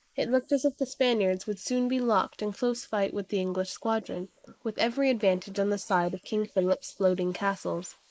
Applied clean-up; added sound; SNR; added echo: neural mask model Resemble Enhance denoiser.